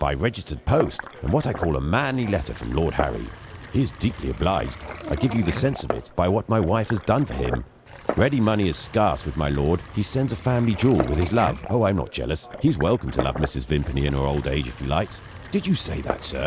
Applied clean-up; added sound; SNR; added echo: none; Glass + Sink (filling or washing); 11 dB; none.